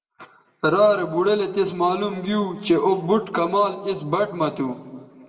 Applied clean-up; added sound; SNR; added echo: none; none; none; reverberation time 1.2 s.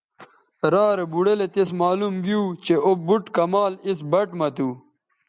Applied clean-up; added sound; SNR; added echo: none; none; none; none.